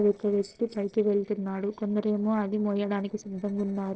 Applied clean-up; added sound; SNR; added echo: neural separator model SepFormer DNS4.